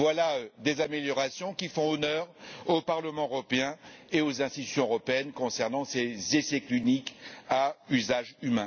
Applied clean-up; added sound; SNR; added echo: none; none; none; none.